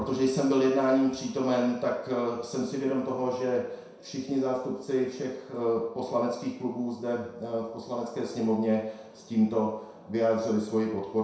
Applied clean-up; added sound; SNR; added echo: none; none; none; reverberation time 0.7 s.